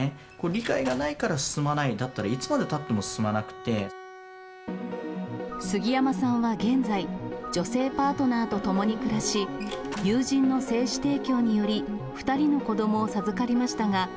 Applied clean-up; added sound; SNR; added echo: none; Bowed string instrument + Squeak / Slam / Wood; 18 dB; none.